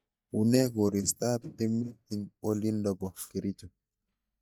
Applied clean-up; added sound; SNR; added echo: neural mask model DeepFilterNet 3.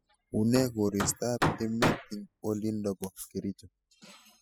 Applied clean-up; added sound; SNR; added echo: classical method spectral subtraction.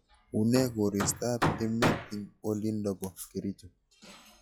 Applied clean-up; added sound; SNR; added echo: classical method log-MMSE.